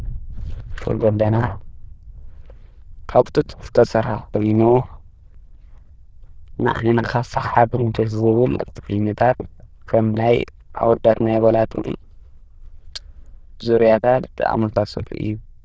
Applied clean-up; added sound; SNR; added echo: neural diffusion model UNIVERSE++.